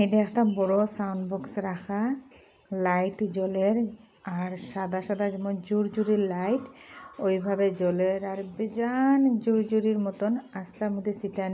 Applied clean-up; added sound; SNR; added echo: none; none; none; none.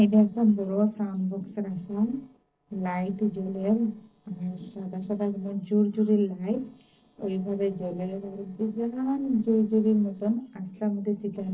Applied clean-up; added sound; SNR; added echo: neural separator model SepFormer DNS4.